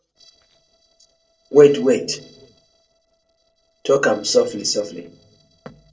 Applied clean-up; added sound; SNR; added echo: neural separator model SepFormer DNS4.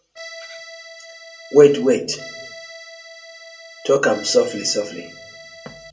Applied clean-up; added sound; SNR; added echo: none; Accordion; 17 dB; reverberation time 0.2 s.